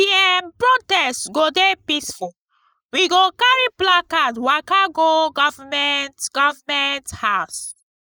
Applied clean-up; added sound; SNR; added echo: neural mask model Resemble Enhance denoiser.